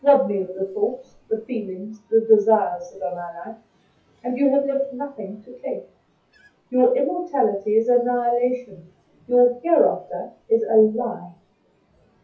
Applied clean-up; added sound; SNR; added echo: classical method WPE with log-MMSE.